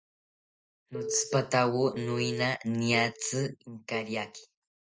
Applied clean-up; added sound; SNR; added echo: neural mask model DeepFilterNet 3.